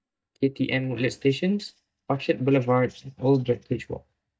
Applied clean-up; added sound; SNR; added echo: neural mask model DeepFilterNet 3.